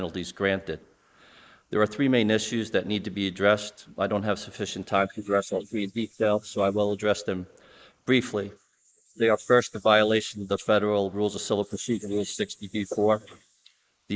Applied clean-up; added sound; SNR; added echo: neural mask model Resemble Enhance denoiser.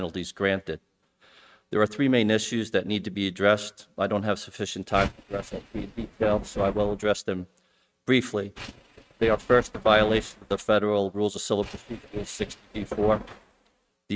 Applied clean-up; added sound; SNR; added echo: neural mask model RNNoise.